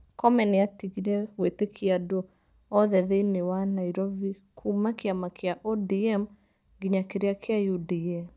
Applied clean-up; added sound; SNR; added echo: none; none; none; none.